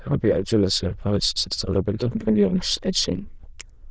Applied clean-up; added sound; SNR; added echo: neural diffusion model UNIVERSE++.